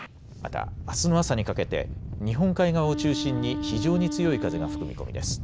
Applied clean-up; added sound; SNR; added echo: none; Wind instrument, woodwind instrument; 6 dB; none.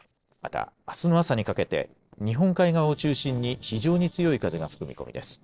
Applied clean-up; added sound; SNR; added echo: neural separator model SepFormer DNS4.